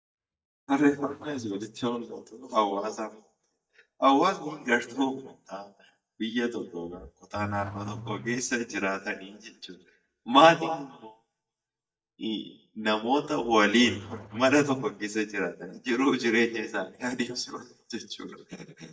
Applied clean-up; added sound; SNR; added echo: neural mask model DeepFilterNet 3.